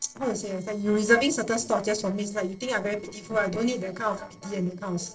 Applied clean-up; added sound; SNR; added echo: neural separator model SepFormer DNS4.